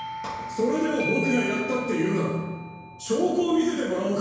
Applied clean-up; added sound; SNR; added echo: none; Doorbell; 10 dB; reverberation time 1.0 s.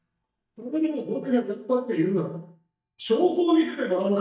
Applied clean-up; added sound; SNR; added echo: neural mask model DeepFilterNet 3.